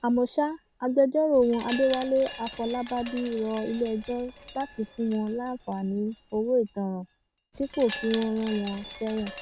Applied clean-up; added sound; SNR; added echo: none; Wind chime; 16 dB; none.